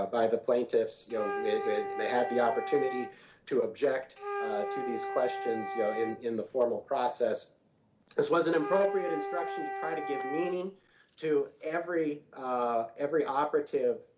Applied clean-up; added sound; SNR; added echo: none; Wind instrument, woodwind instrument; 6 dB; none.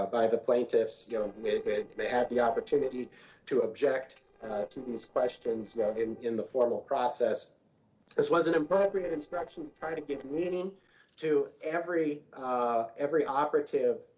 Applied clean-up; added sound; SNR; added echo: neural separator model SepFormer DNS4.